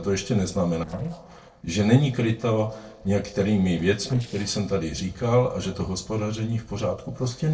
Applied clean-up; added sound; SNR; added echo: neural separator model SepFormer DNS4.